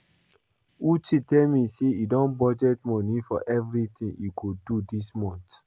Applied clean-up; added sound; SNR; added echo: none; none; none; none.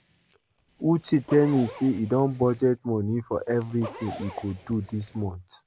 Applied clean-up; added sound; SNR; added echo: none; Zipper (clothing); 17 dB; none.